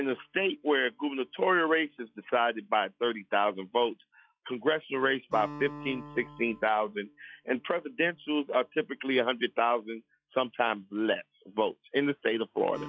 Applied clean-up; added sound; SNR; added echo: classical method log-MMSE.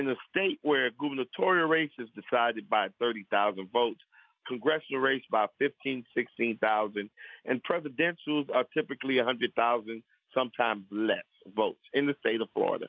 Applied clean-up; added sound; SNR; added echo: none; none; none; none.